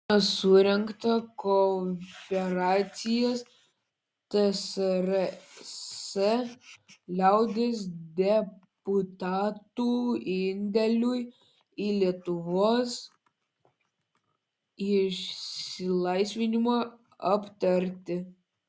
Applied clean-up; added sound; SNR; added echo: none; none; none; none.